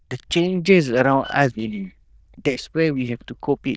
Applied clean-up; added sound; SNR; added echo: neural diffusion model UNIVERSE++.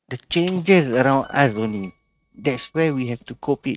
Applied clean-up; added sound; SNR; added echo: neural mask model RNNoise.